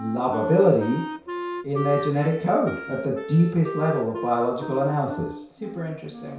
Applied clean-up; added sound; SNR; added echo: none; Wind instrument, woodwind instrument; 10 dB; reverberation time 0.6 s.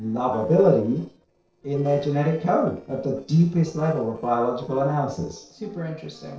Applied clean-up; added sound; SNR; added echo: neural separator model SepFormer DNS4.